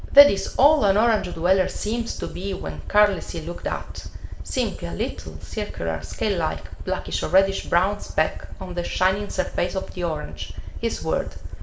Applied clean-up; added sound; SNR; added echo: none; Aircraft; 7 dB; reverberation time 1.9 s.